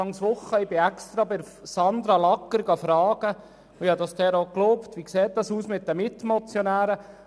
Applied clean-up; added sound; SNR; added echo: none; none; none; none.